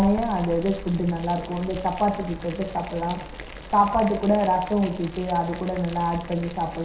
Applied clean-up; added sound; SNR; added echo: none; Boiling; 14 dB; reverberation time 0.7 s.